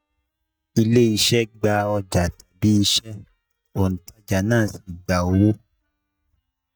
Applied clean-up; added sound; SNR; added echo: neural mask model DeepFilterNet 3.